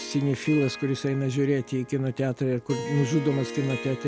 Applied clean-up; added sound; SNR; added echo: none; Harp; 12 dB; none.